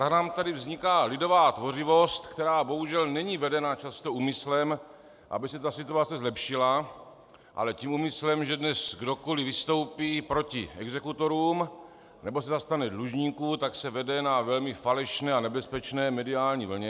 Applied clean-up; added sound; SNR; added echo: none; none; none; none.